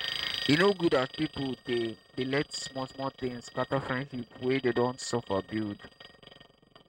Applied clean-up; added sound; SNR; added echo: neural mask model RNNoise.